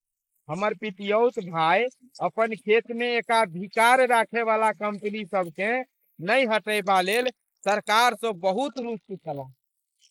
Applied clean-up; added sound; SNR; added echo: neural mask model Resemble Enhance denoiser.